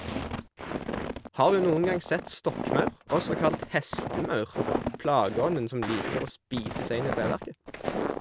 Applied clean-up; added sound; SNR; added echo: none; Walk, footsteps; 4 dB; none.